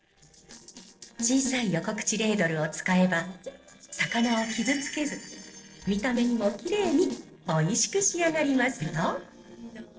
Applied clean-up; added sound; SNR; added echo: neural separator model SepFormer DNS4.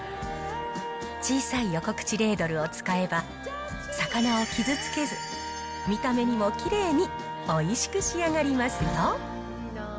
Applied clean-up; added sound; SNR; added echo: none; none; none; none.